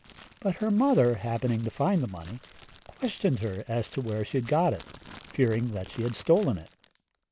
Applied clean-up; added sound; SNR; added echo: none; Crackle; 20 dB; none.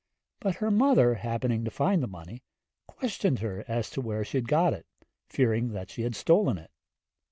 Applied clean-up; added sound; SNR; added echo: none; none; none; none.